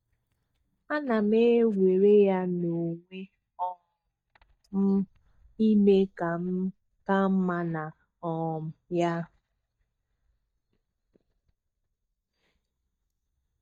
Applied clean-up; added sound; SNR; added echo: neural mask model DeepFilterNet 3.